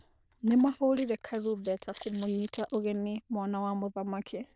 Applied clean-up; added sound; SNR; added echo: neural diffusion model UNIVERSE++.